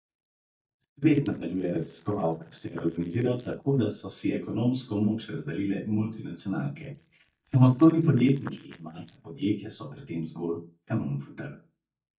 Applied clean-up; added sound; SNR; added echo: neural mask model DeepFilterNet 3.